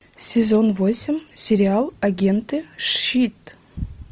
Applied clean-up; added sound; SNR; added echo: none; none; none; none.